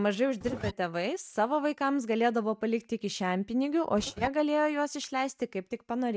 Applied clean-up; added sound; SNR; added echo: neural mask model RNNoise.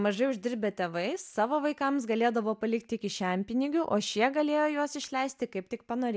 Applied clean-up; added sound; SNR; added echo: none; none; none; none.